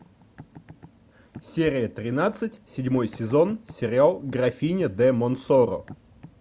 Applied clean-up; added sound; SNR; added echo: none; none; none; none.